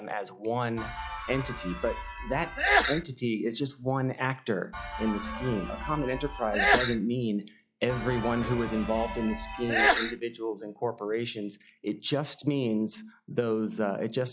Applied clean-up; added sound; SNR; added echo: classical method log-MMSE.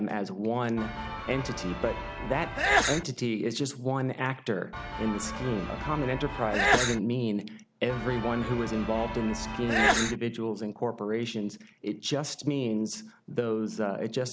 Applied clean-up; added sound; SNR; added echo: none; Sneeze / Church bell; 0 dB; none.